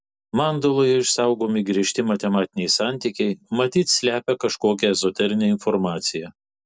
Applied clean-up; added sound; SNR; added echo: none; none; none; none.